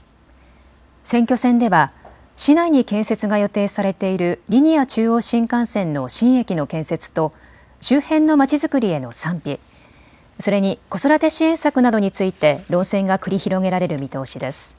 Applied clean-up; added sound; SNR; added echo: none; none; none; none.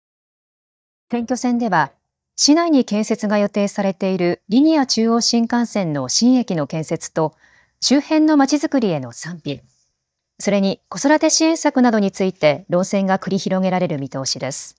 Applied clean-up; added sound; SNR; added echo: neural mask model DeepFilterNet 3.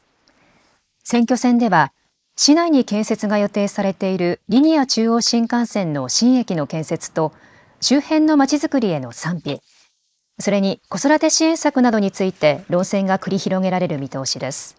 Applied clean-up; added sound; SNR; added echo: neural mask model Resemble Enhance denoiser.